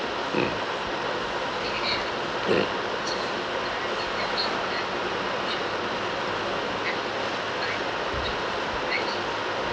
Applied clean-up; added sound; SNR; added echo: none; none; none; none.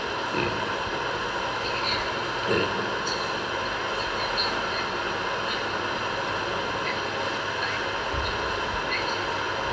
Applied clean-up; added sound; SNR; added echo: none; none; none; reverberation time 2.9 s.